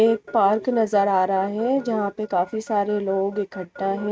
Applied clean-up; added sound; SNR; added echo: neural mask model RNNoise.